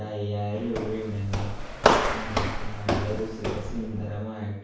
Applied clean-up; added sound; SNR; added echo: none; Walk, footsteps; -4 dB; reverberation time 0.6 s.